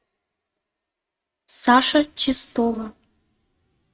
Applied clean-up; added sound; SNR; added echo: neural mask model RNNoise.